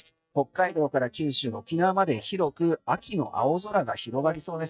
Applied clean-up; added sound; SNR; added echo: neural mask model DeepFilterNet 3.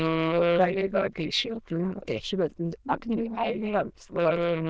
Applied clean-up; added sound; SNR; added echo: neural diffusion model UNIVERSE++.